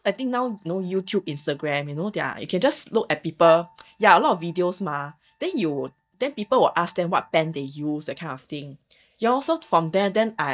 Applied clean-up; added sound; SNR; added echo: neural mask model DeepFilterNet 3.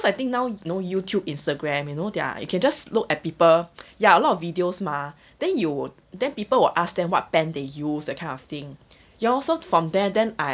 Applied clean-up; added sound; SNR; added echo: none; none; none; none.